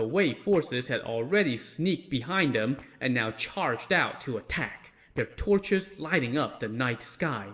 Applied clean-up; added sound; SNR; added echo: neural separator model SepFormer DNS4.